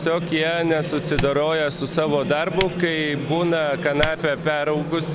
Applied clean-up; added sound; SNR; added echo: none; Typing; 14 dB; none.